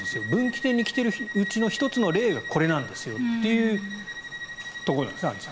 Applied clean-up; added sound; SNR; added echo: none; Bowed string instrument; 9 dB; none.